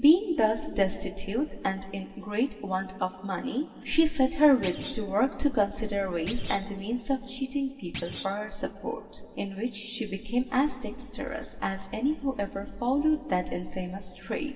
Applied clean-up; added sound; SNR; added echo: none; Thump, thud; 15 dB; reverberation time 2.5 s.